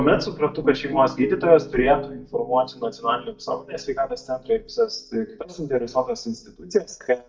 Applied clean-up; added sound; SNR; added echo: neural mask model DeepFilterNet 3.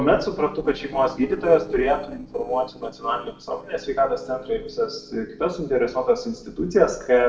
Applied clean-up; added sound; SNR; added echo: neural separator model SepFormer DNS4.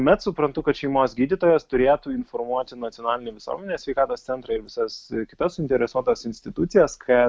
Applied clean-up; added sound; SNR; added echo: none; none; none; none.